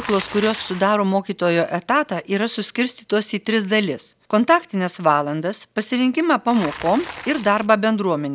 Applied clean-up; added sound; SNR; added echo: none; Bicycle; 19 dB; none.